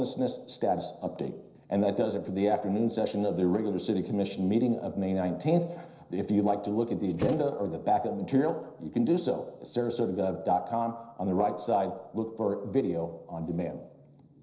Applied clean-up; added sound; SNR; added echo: neural separator model SepFormer DNS4.